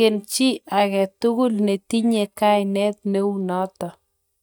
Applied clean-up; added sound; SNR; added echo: neural mask model DeepFilterNet 3.